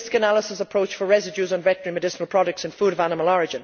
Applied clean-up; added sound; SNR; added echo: none; none; none; none.